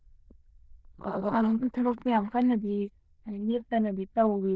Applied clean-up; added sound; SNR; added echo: neural diffusion model UNIVERSE++.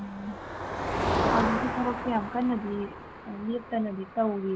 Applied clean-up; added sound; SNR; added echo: none; Motor vehicle (road); 1 dB; none.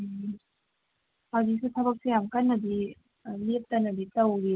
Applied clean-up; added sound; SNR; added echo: none; none; none; none.